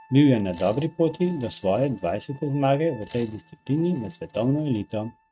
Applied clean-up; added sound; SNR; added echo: neural mask model RNNoise.